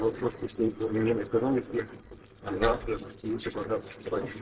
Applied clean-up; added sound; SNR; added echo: neural separator model SepFormer DNS4.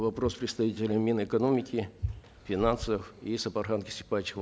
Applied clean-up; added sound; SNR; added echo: none; none; none; none.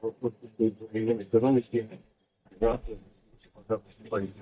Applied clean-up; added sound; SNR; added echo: neural mask model DeepFilterNet 3.